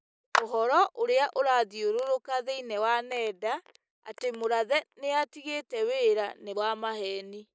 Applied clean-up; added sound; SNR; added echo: neural mask model Resemble Enhance denoiser.